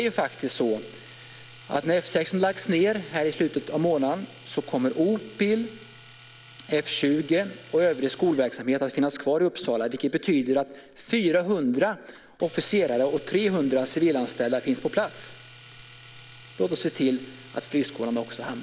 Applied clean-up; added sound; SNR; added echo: none; Domestic sounds, home sounds; 20 dB; none.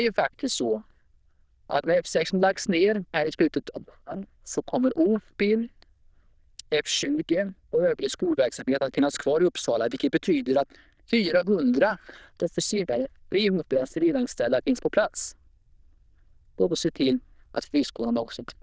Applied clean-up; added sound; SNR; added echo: neural diffusion model UNIVERSE++.